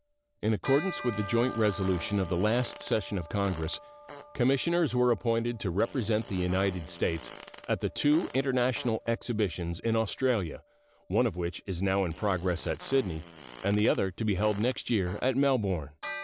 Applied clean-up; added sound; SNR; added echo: none; Fart + Bell; 16 dB; none.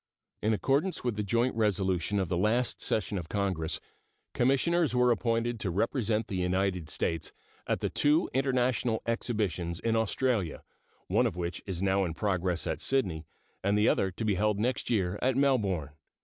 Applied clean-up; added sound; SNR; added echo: none; none; none; none.